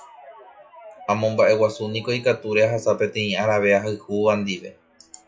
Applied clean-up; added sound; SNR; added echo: classical method log-MMSE.